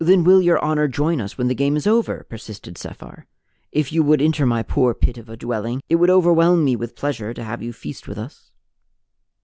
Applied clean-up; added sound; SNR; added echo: none; none; none; none.